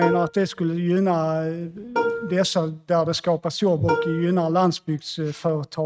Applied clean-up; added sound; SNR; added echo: neural mask model RNNoise.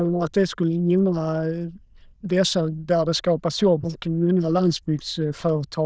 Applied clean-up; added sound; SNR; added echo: neural diffusion model UNIVERSE++.